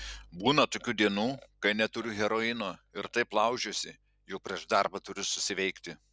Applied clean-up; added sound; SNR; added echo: none; none; none; none.